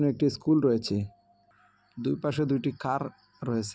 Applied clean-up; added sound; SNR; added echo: none; none; none; none.